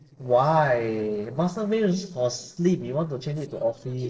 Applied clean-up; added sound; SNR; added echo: neural separator model SepFormer DNS4.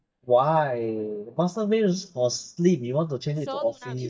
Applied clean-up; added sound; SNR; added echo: neural mask model DeepFilterNet 3.